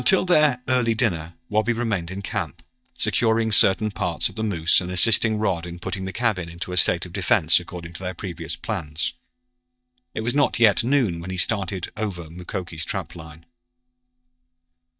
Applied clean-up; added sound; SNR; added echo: neural mask model DeepFilterNet 3.